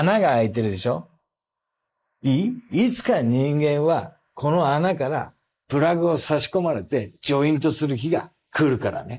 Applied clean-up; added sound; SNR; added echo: neural mask model Resemble Enhance denoiser.